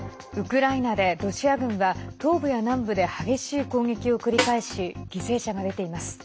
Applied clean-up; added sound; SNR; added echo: none; Snare drum; 5 dB; none.